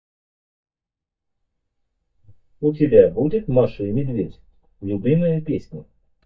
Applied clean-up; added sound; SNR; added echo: neural mask model DeepFilterNet 3.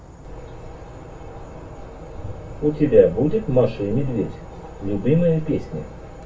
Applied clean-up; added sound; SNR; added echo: none; Insect / Frog; 18 dB; reverberation time 0.2 s.